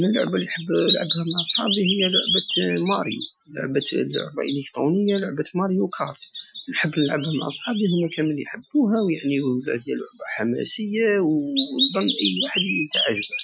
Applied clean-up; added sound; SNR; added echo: classical method Wiener filter.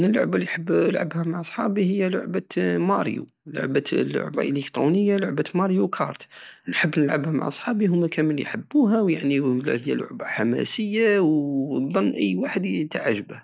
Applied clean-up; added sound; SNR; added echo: none; none; none; none.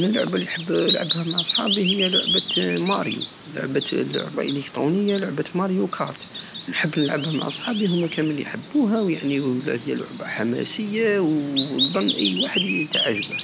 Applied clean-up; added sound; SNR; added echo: none; Bird vocalization, bird call, bird song; 5 dB; none.